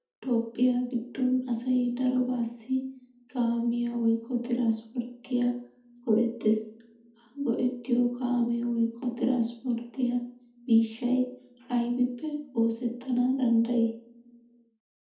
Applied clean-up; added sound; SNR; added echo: none; none; none; reverberation time 0.6 s.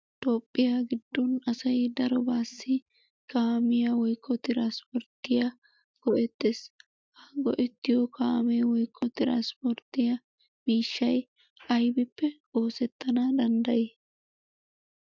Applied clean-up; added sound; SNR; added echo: none; none; none; none.